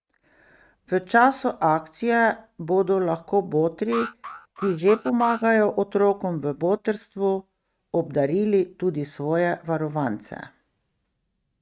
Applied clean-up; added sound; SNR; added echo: neural mask model RNNoise.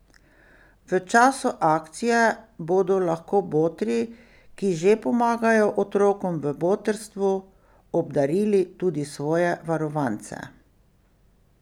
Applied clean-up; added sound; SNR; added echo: none; none; none; none.